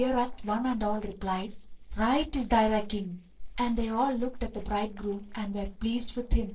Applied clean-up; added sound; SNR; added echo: neural separator model SepFormer DNS4.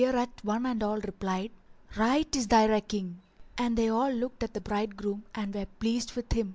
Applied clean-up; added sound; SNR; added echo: none; none; none; none.